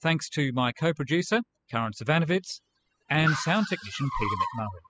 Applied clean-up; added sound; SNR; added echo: classical method spectral subtraction.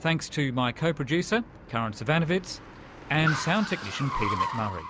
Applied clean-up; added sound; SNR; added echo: none; Car; 8 dB; none.